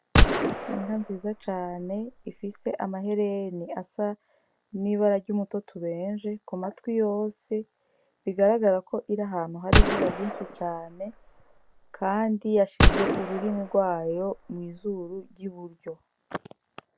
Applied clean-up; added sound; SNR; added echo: none; Gunshot, gunfire; -3 dB; none.